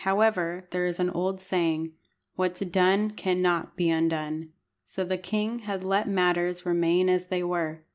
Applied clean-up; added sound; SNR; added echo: none; none; none; none.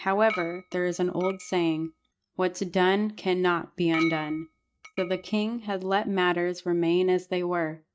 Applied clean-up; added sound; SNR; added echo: neural mask model RNNoise.